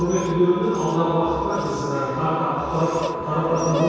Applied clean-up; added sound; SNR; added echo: none; Dog; 15 dB; reverberation time 2.0 s.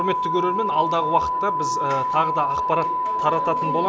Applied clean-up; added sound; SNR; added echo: none; none; none; none.